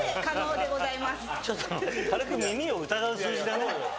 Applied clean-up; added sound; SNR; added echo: none; Tambourine; 14 dB; none.